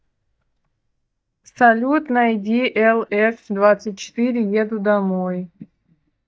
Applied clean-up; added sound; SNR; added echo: neural mask model DeepFilterNet 3.